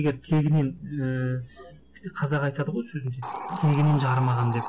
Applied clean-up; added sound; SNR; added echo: none; Hiss; 13 dB; none.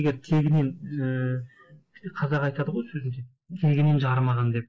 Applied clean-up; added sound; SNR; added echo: neural mask model Resemble Enhance denoiser.